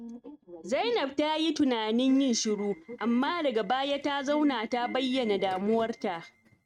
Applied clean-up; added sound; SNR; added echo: neural mask model RNNoise.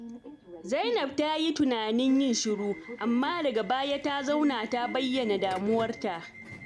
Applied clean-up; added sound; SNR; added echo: none; Subway, metro, underground / Alarm; 15 dB; none.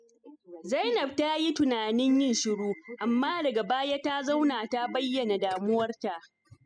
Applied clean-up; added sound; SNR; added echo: classical method spectral subtraction.